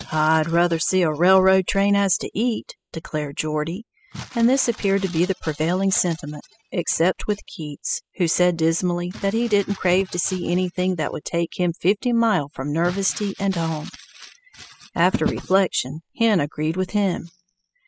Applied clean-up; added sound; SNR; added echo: classical method spectral subtraction.